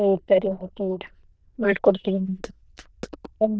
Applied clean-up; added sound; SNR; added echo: neural diffusion model UNIVERSE++.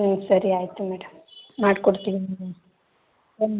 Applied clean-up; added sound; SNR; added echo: none; none; none; none.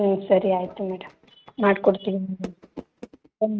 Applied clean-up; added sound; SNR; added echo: neural mask model RNNoise.